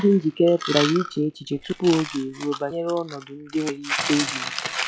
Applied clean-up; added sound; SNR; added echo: classical method log-MMSE.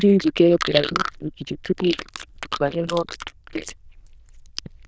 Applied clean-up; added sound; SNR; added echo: neural diffusion model UNIVERSE++.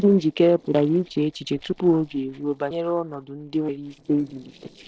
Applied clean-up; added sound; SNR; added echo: neural separator model SepFormer DNS4.